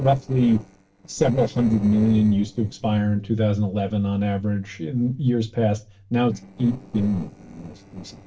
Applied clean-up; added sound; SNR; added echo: neural separator model SepFormer DNS4.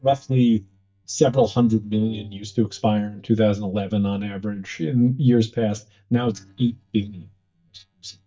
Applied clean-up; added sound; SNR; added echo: neural mask model DeepFilterNet 3.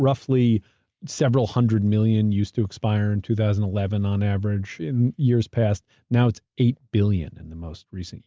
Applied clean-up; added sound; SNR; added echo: none; none; none; none.